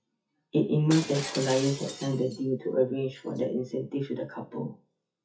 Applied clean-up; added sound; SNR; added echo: classical method WPE with log-MMSE.